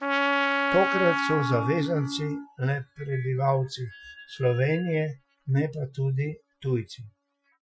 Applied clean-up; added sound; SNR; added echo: classical method Wiener filter.